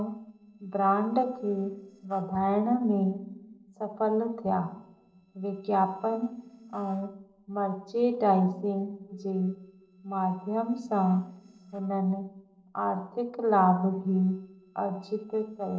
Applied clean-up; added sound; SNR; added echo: neural separator model SepFormer DNS4.